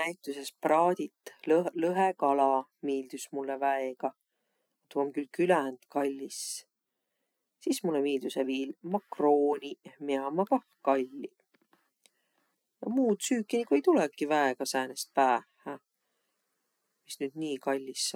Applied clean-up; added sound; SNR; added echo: none; none; none; none.